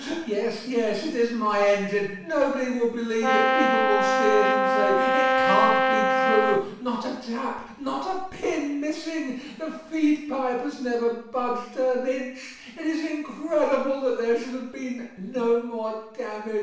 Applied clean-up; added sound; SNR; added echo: none; Brass instrument; -4 dB; reverberation time 0.7 s.